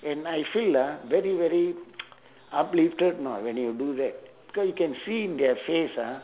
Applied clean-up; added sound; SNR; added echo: none; none; none; none.